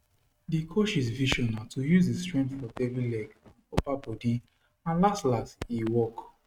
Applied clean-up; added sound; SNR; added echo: neural mask model RNNoise.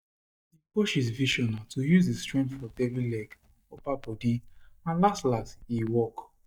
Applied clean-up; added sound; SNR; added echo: neural mask model DeepFilterNet 3.